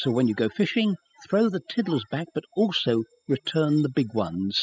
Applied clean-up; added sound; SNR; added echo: classical method spectral subtraction.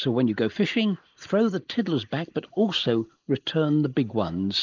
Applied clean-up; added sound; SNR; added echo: neural mask model Resemble Enhance denoiser.